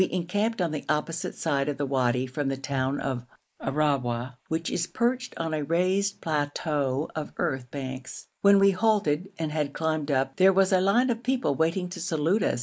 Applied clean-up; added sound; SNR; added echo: neural mask model Resemble Enhance denoiser.